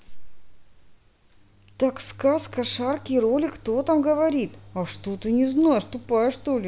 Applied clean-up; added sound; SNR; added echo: none; none; none; none.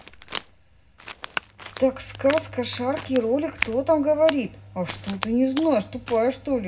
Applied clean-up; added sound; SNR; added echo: none; Crack; 13 dB; reverberation time 0.4 s.